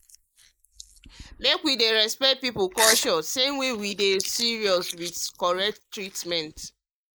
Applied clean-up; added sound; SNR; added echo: neural mask model Resemble Enhance denoiser.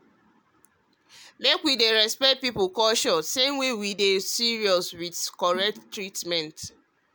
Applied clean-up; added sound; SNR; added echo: none; none; none; none.